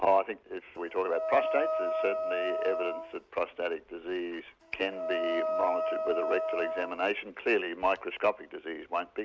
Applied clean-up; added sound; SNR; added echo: none; Wind instrument, woodwind instrument; 2 dB; none.